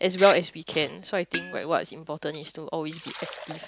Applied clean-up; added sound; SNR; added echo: none; Liquid; 13 dB; none.